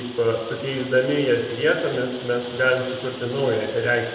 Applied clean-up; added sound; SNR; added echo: none; Rain; 16 dB; reverberation time 1.2 s.